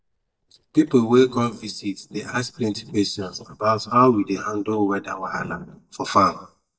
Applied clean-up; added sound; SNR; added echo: neural mask model DeepFilterNet 3.